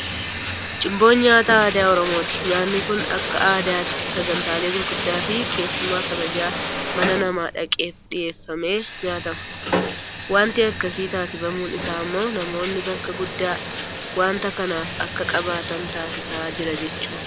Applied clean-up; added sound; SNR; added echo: none; Bathtub (filling or washing); 5 dB; none.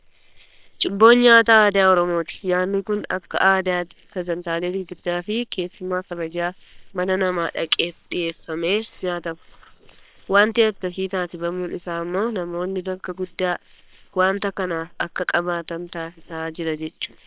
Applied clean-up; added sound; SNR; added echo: neural separator model SepFormer WHAM!.